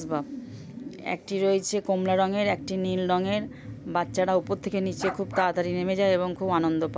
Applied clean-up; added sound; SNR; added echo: none; Bark; 10 dB; none.